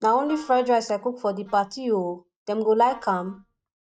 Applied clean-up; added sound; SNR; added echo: neural mask model DeepFilterNet 3.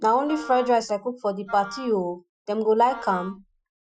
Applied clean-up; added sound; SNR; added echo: classical method Wiener filter.